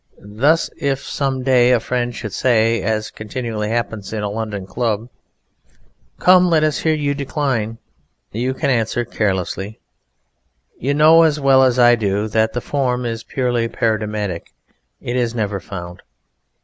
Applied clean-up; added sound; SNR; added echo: none; none; none; none.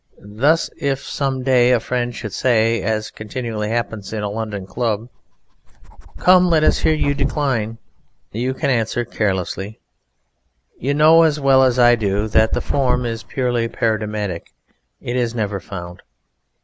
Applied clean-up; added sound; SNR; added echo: none; Dog; 3 dB; none.